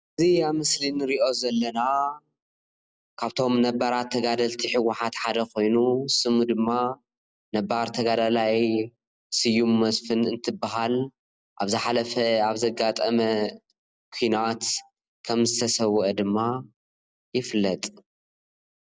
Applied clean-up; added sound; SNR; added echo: none; none; none; none.